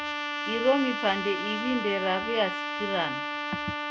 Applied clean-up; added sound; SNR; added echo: none; Trumpet; 3 dB; none.